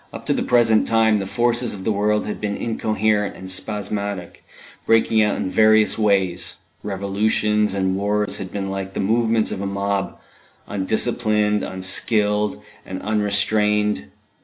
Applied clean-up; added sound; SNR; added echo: none; none; none; none.